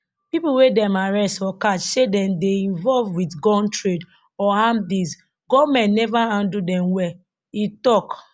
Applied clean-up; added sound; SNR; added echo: none; none; none; none.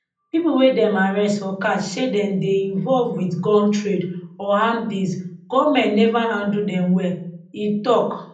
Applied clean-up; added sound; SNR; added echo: none; none; none; reverberation time 0.6 s.